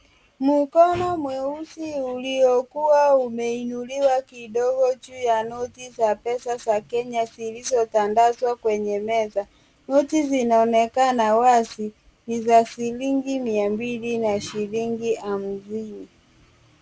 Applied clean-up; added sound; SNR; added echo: none; none; none; none.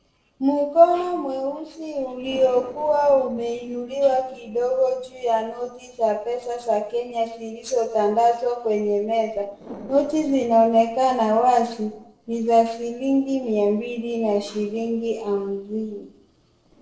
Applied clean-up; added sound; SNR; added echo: neural separator model SepFormer DNS4.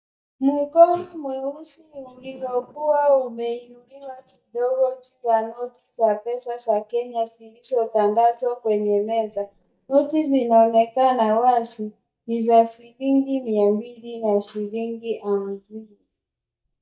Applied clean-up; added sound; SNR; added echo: neural mask model DeepFilterNet 3.